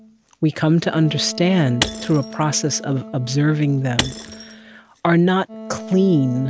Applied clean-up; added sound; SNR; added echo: none; Shatter / Crushing + Wind instrument, woodwind instrument; 12 dB; none.